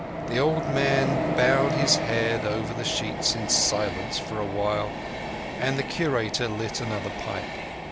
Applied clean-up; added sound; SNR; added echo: none; Train; 3 dB; none.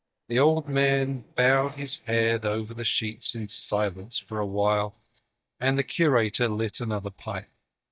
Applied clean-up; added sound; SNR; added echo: neural mask model DeepFilterNet 3.